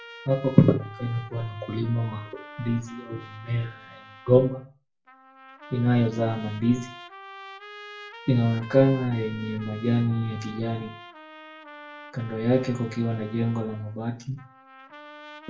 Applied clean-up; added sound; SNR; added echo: none; Trumpet; 18 dB; reverberation time 0.3 s.